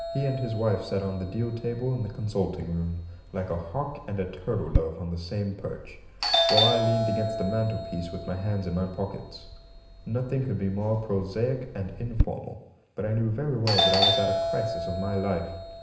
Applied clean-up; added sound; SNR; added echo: none; Doorbell; 2 dB; reverberation time 0.9 s.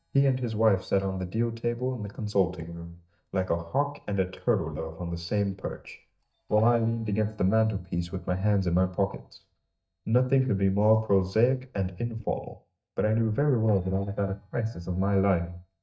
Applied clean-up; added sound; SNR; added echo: neural mask model DeepFilterNet 3.